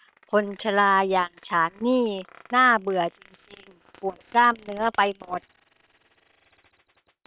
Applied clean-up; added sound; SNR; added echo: neural separator model SepFormer WHAM!.